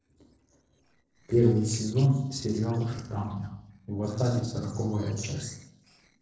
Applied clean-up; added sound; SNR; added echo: neural separator model SepFormer DNS4.